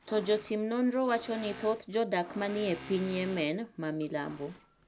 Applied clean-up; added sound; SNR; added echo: none; Engine / Mechanisms; 16 dB; none.